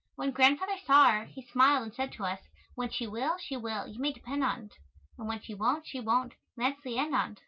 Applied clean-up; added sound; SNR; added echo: none; none; none; none.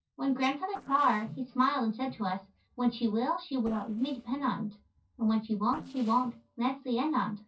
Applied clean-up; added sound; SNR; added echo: neural separator model SepFormer DNS4.